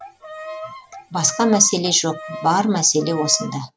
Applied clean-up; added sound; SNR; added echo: none; Bowed string instrument; 14 dB; none.